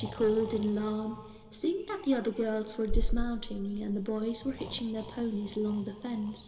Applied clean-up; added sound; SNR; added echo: none; Breathing; 5 dB; reverberation time 2.2 s.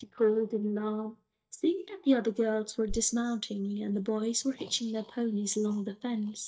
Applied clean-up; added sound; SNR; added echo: neural mask model DeepFilterNet 3.